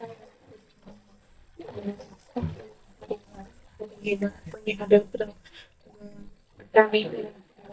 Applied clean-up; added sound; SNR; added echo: neural mask model DeepFilterNet 3.